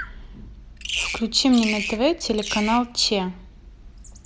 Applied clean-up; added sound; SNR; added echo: none; Bird vocalization, bird call, bird song; 9 dB; none.